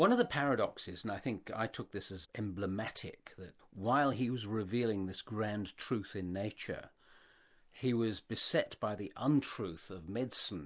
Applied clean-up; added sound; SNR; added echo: none; none; none; none.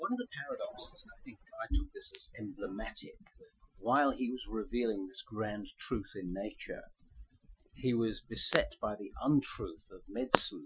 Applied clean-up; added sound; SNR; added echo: classical method Wiener filter.